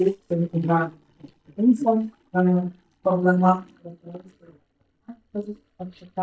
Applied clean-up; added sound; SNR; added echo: neural mask model DeepFilterNet 3.